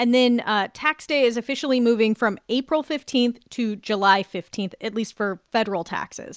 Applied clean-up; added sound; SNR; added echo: none; none; none; none.